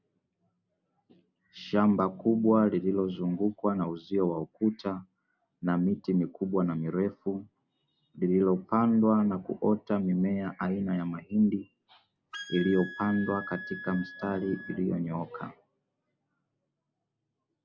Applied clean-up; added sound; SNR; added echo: none; Wind instrument, woodwind instrument; 13 dB; none.